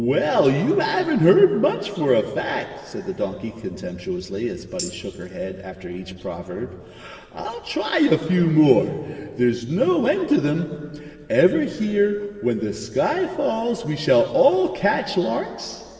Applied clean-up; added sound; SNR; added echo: none; Tambourine; 17 dB; reverberation time 2.5 s.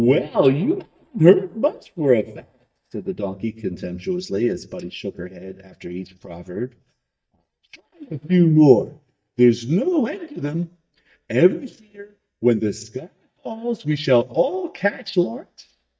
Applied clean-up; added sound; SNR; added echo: neural mask model DeepFilterNet 3.